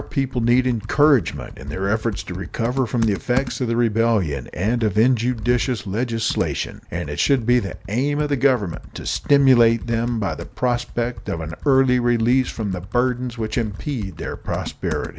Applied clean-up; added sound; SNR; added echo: none; Computer keyboard; 13 dB; none.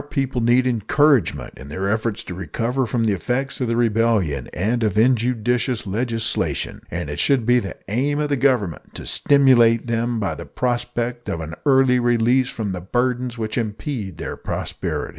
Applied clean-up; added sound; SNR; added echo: none; none; none; none.